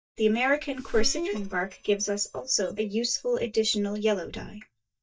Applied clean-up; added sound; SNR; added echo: neural mask model DeepFilterNet 3.